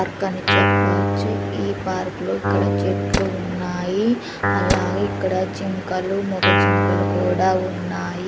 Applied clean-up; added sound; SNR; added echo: none; Guitar + Tools; -2 dB; none.